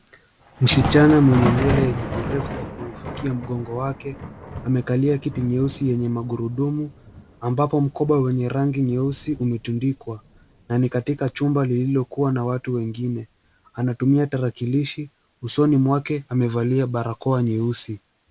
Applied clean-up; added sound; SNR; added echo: none; Thunder; 10 dB; none.